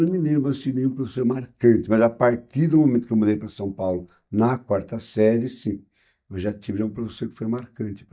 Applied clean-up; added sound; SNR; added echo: neural mask model DeepFilterNet 3.